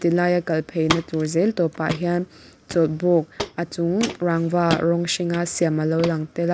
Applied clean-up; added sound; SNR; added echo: none; Walk, footsteps; 12 dB; none.